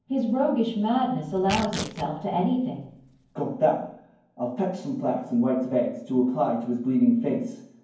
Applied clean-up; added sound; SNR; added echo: none; Tearing; 13 dB; reverberation time 0.9 s.